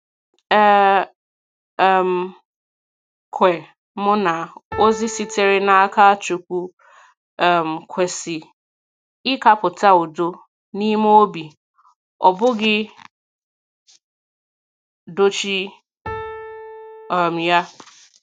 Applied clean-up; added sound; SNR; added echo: none; Piano; 13 dB; none.